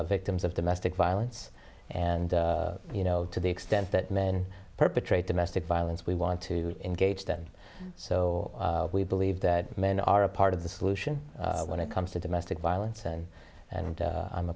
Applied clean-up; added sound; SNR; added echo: none; none; none; none.